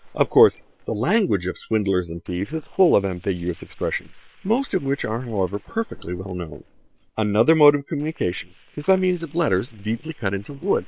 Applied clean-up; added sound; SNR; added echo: neural separator model SepFormer WHAM!.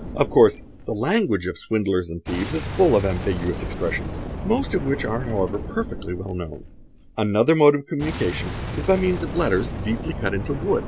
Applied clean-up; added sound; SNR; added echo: none; Boom; 8 dB; none.